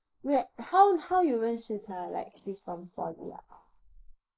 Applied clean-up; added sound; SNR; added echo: neural mask model Resemble Enhance denoiser.